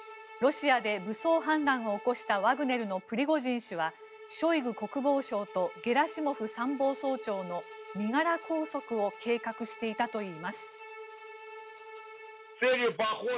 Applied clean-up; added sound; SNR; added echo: none; Bowed string instrument; 16 dB; none.